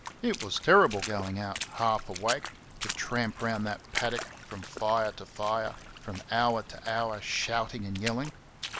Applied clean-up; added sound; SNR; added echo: none; Water / Splash, splatter; 11 dB; none.